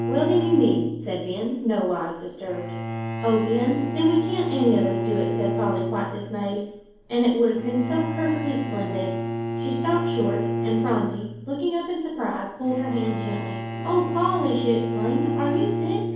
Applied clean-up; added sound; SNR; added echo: none; Bowed string instrument; 4 dB; reverberation time 0.9 s.